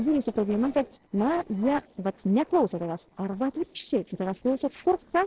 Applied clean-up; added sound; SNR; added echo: neural separator model SepFormer DNS4.